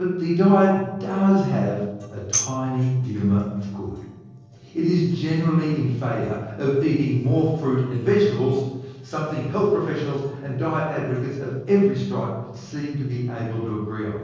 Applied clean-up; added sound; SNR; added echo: neural separator model SepFormer DNS4.